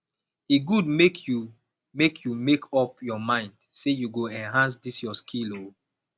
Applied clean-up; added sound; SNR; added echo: none; none; none; none.